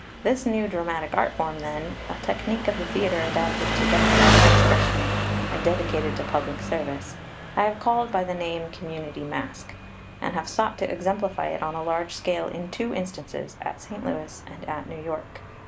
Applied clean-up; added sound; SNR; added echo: none; Engine; -1 dB; none.